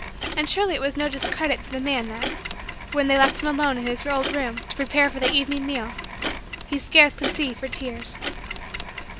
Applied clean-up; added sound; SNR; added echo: none; Mechanisms + Clock; 7 dB; none.